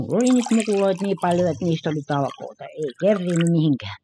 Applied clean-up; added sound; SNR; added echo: classical method spectral subtraction.